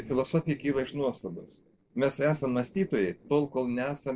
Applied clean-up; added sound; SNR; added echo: neural separator model SepFormer DNS4.